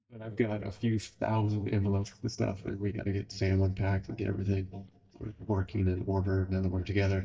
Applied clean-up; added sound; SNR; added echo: neural mask model DeepFilterNet 3.